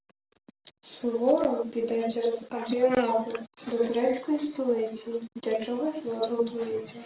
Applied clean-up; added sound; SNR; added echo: none; none; none; none.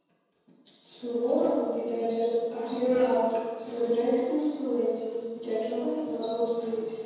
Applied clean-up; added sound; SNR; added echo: none; none; none; reverberation time 1.2 s.